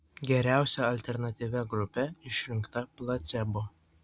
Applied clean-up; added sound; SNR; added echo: none; none; none; none.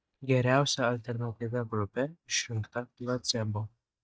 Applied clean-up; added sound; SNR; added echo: neural mask model DeepFilterNet 3.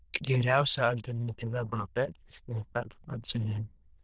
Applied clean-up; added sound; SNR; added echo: neural diffusion model UNIVERSE++.